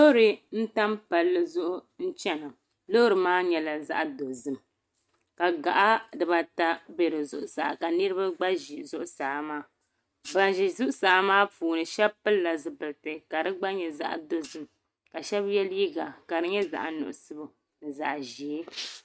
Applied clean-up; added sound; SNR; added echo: neural mask model RNNoise.